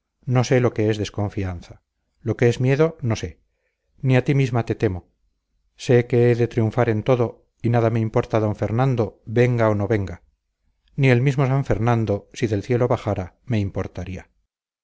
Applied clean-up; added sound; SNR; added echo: none; none; none; none.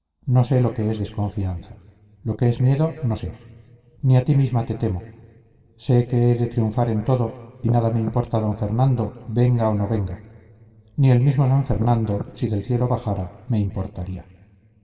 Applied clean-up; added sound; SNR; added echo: none; Wind; 13 dB; reverberation time 2.0 s.